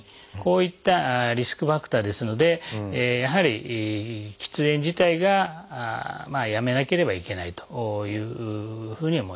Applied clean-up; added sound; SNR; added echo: none; none; none; none.